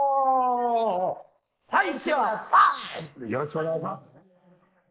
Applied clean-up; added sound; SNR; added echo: neural mask model Resemble Enhance denoiser.